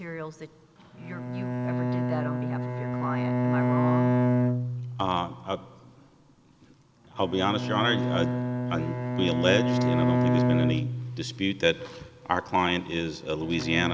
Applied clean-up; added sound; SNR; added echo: none; Bowed string instrument; -2 dB; none.